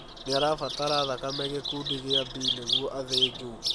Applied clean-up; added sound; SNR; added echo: none; Bird vocalization, bird call, bird song; 0 dB; none.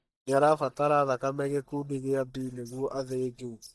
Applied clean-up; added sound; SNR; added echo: neural mask model DeepFilterNet 3.